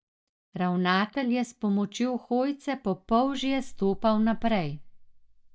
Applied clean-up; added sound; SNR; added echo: neural mask model DeepFilterNet 3.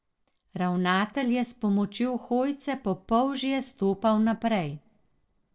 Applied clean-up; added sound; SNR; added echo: neural separator model SepFormer DNS4.